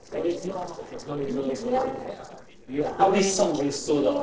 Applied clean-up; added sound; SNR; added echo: neural separator model SepFormer DNS4.